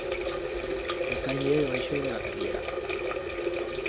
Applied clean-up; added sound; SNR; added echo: none; Water tap, faucet; -3 dB; none.